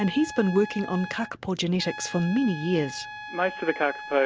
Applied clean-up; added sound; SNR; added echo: none; Trumpet; 13 dB; none.